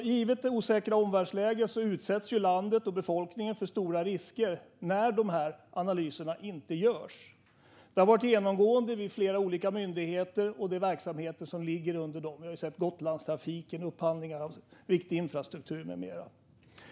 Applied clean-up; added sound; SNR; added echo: none; none; none; none.